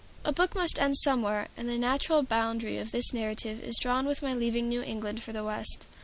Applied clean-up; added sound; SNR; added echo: none; none; none; none.